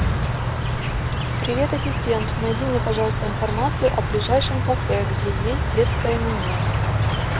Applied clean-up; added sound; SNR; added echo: none; Insect; -3 dB; none.